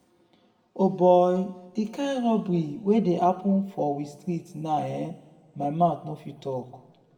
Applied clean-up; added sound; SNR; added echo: none; none; none; reverberation time 1.3 s.